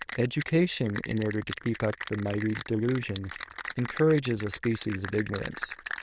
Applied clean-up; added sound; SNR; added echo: neural diffusion model UNIVERSE++.